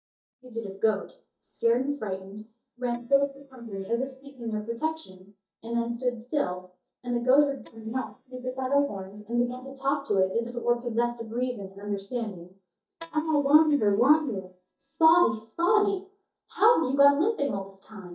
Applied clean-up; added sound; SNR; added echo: neural mask model DeepFilterNet 3.